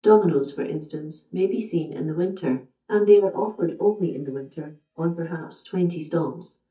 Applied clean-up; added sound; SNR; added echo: neural mask model DeepFilterNet 3.